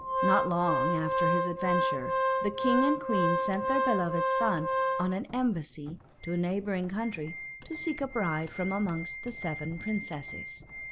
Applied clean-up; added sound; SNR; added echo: none; Organ; 0 dB; none.